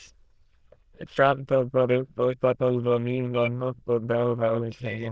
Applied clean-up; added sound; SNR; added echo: neural diffusion model UNIVERSE++.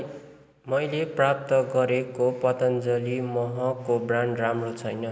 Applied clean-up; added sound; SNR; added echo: none; none; none; none.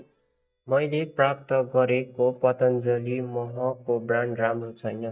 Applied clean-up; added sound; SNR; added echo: neural mask model DeepFilterNet 3.